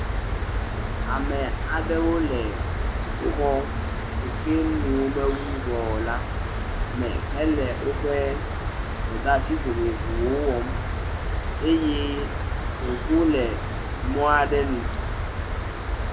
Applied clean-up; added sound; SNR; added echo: none; Cricket; 0 dB; none.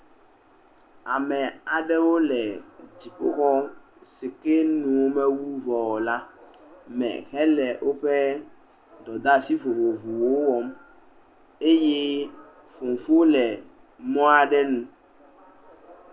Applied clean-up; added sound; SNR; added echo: none; none; none; none.